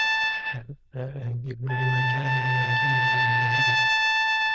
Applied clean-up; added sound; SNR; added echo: neural diffusion model UNIVERSE++.